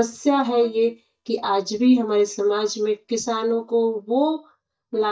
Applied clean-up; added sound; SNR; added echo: neural mask model DeepFilterNet 3.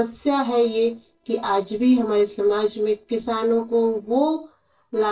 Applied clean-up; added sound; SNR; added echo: neural separator model SepFormer DNS4.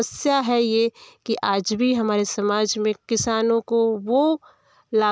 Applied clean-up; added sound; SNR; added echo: none; none; none; none.